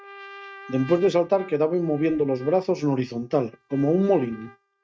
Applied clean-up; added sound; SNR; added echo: neural mask model RNNoise.